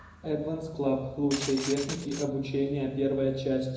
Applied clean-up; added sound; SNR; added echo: none; Glass; 11 dB; reverberation time 0.9 s.